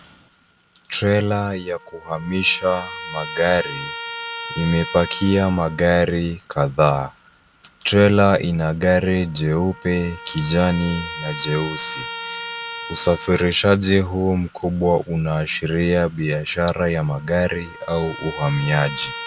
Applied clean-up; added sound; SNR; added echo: none; Trumpet; 14 dB; none.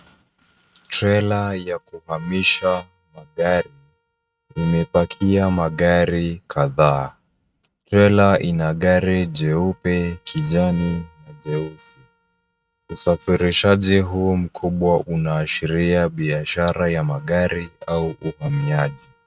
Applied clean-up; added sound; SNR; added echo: neural mask model RNNoise.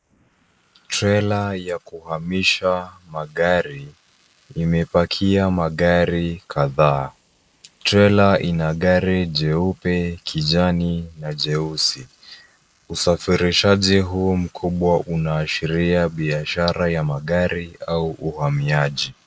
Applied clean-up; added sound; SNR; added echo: neural mask model Resemble Enhance denoiser.